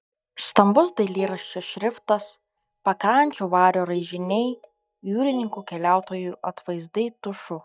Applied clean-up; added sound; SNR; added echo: neural mask model DeepFilterNet 3.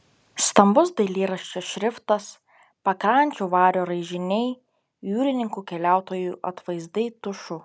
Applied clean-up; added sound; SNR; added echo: none; none; none; none.